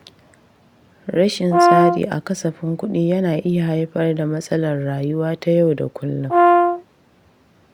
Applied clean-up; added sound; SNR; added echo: none; Brass instrument; -4 dB; none.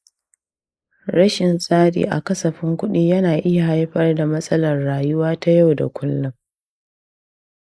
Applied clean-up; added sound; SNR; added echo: neural mask model Resemble Enhance denoiser.